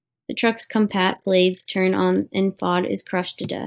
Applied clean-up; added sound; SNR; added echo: neural mask model Resemble Enhance denoiser.